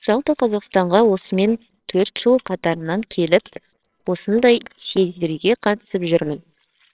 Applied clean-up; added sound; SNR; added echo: neural separator model SepFormer WHAMR!.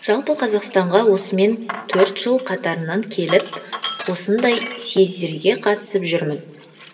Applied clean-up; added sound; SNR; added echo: none; Sink (filling or washing); 14 dB; reverberation time 1.8 s.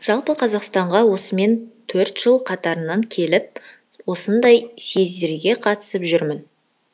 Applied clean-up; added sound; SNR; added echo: none; none; none; none.